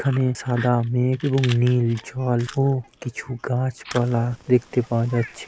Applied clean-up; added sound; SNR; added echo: none; Fire; 19 dB; none.